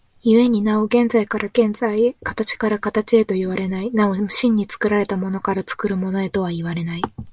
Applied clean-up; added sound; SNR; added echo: none; none; none; none.